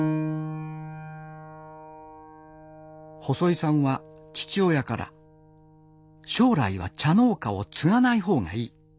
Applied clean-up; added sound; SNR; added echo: none; Piano; 11 dB; none.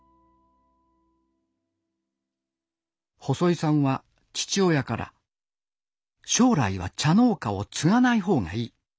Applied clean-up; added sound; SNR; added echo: none; none; none; none.